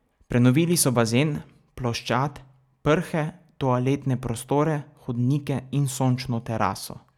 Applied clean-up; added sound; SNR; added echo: none; none; none; none.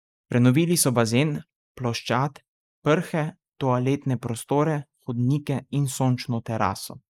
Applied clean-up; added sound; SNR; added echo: neural mask model Resemble Enhance denoiser.